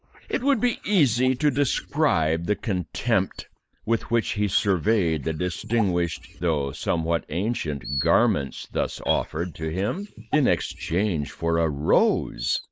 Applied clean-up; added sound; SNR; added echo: neural mask model Resemble Enhance denoiser.